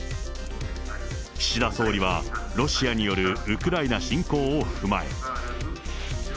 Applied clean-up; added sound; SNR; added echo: none; none; none; none.